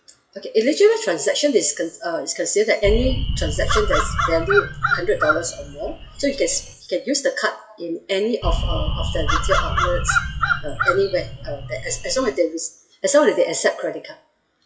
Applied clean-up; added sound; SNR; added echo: classical method WPE with log-MMSE.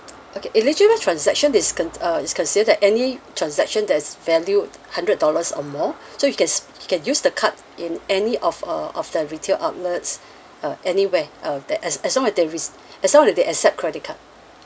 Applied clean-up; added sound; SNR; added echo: none; none; none; none.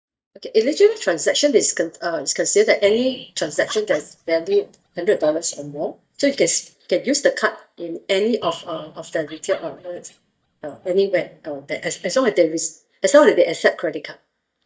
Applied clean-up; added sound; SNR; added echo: neural mask model DeepFilterNet 3.